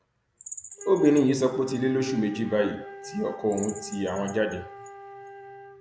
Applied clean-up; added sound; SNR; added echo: none; Bird vocalization, bird call, bird song + Wind instrument, woodwind instrument; 15 dB; none.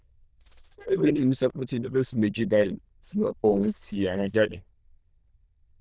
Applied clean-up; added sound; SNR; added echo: neural diffusion model UNIVERSE++.